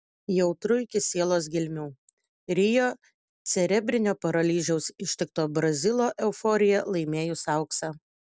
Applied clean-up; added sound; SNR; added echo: none; none; none; none.